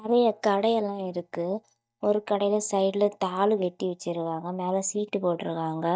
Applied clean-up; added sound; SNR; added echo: neural mask model DeepFilterNet 3.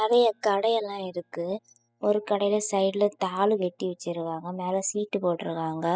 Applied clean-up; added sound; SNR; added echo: classical method spectral subtraction.